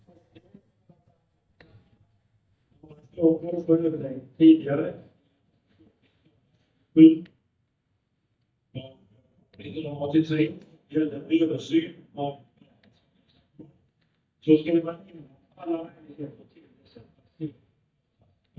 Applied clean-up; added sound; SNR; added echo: neural mask model DeepFilterNet 3.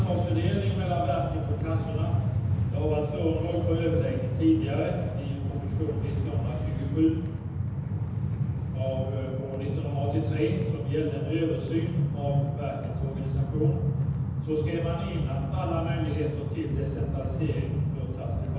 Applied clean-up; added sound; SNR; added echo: none; Train; -3 dB; reverberation time 1.1 s.